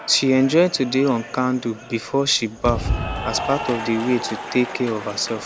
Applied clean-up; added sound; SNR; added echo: none; Applause / Cheering; 8 dB; none.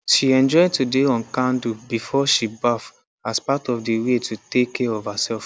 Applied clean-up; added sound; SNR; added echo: none; none; none; none.